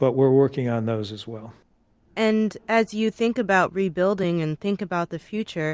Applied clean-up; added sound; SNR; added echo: none; none; none; none.